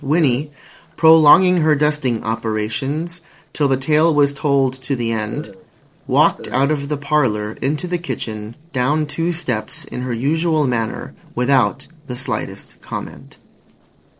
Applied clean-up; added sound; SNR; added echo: neural separator model SepFormer DNS4.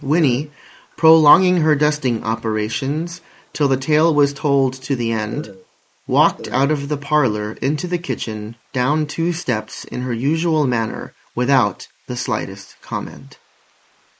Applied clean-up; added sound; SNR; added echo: neural mask model Resemble Enhance denoiser.